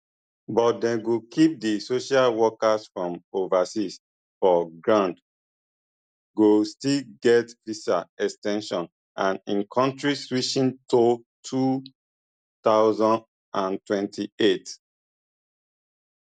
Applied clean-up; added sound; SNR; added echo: none; none; none; none.